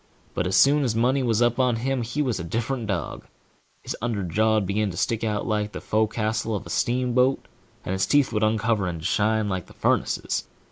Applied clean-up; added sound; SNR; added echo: neural mask model Resemble Enhance denoiser.